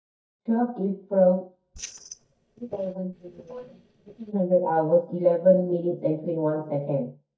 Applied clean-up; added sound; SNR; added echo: neural mask model DeepFilterNet 3.